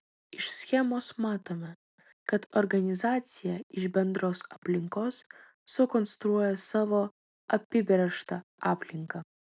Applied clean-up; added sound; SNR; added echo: none; none; none; none.